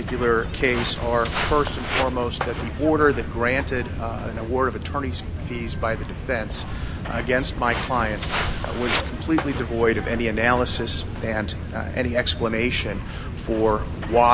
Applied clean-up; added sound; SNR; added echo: none; Walk, footsteps; 4 dB; none.